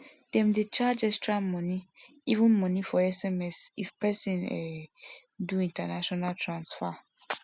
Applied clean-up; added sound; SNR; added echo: none; none; none; none.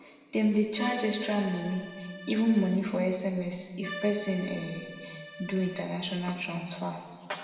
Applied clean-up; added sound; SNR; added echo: none; Accordion; 12 dB; reverberation time 1.4 s.